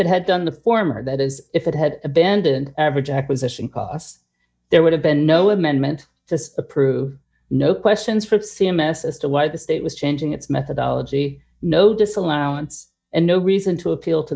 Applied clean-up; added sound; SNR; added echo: neural mask model DeepFilterNet 3.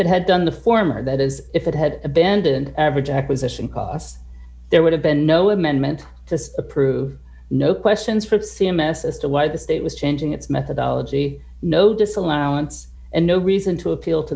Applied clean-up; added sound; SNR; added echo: none; none; none; none.